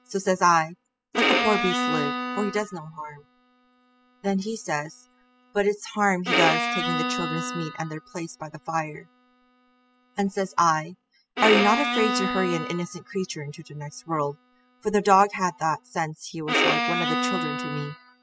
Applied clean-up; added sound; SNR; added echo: classical method spectral subtraction.